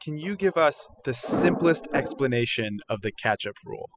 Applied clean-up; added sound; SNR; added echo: classical method spectral subtraction.